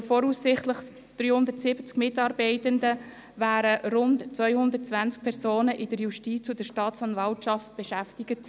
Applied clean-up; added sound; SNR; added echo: none; none; none; none.